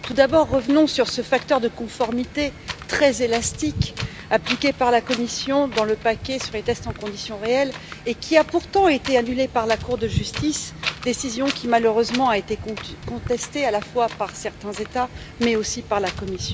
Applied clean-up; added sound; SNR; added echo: none; Wind; 11 dB; none.